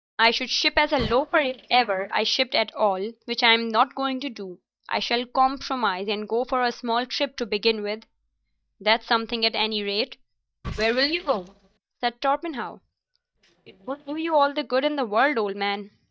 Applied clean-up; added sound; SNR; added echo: neural mask model DeepFilterNet 3.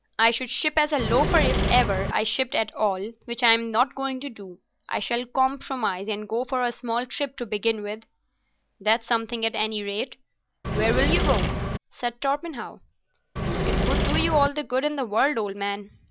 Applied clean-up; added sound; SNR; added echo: none; Engine / Mechanisms; -2 dB; none.